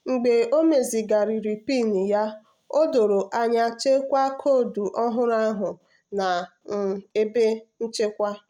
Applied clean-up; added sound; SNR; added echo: none; none; none; none.